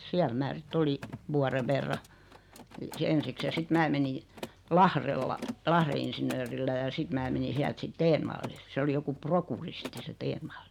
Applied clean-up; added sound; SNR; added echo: none; Mechanisms; 16 dB; none.